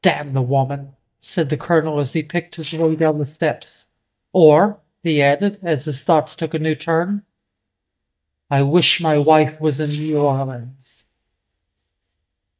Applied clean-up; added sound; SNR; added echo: neural mask model DeepFilterNet 3.